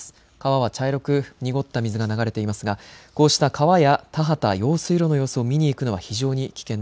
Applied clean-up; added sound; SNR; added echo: none; none; none; none.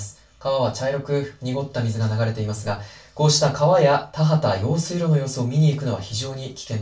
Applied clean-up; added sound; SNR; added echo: none; none; none; reverberation time 0.2 s.